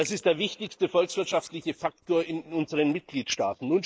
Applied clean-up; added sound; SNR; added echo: neural mask model Resemble Enhance denoiser.